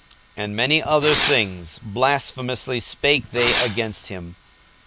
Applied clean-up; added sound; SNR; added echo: none; Fireworks; 5 dB; none.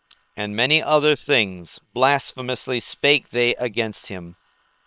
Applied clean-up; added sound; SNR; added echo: neural separator model SepFormer WHAM!.